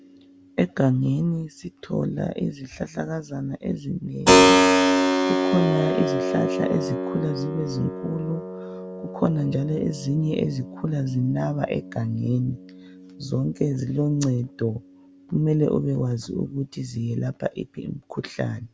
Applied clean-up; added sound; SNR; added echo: none; Keyboard (musical); 1 dB; none.